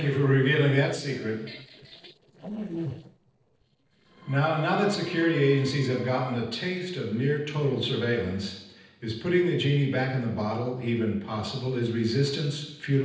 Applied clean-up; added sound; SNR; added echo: neural separator model SepFormer DNS4.